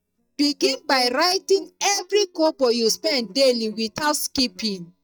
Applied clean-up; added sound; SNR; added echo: neural mask model DeepFilterNet 3.